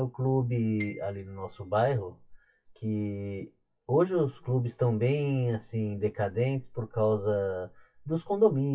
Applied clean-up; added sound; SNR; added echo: classical method WPE with log-MMSE.